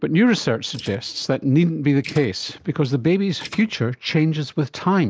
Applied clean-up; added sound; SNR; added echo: neural mask model Resemble Enhance denoiser.